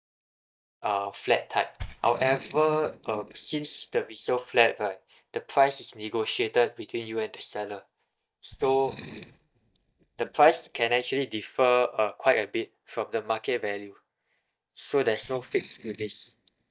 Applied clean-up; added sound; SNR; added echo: neural mask model DeepFilterNet 3.